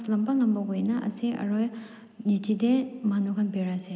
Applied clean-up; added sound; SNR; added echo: none; none; none; none.